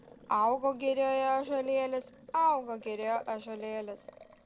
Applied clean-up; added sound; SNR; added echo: none; Boiling; 19 dB; none.